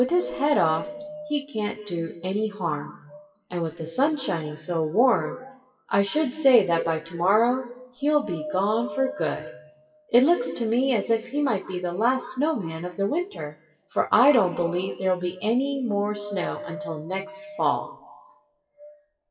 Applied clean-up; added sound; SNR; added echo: classical method WPE with log-MMSE.